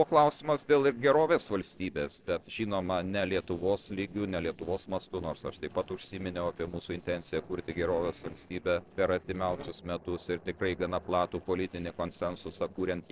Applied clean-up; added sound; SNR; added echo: neural separator model SepFormer DNS4.